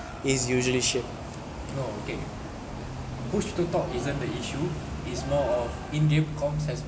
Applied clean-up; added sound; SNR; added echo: none; none; none; none.